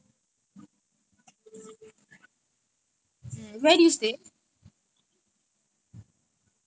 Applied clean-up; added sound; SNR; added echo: none; none; none; none.